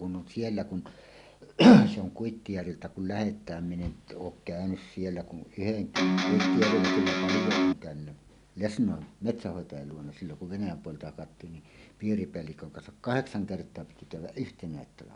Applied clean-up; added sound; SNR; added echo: none; Electric guitar; -4 dB; none.